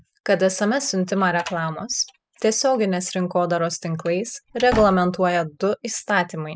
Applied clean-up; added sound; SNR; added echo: classical method spectral subtraction.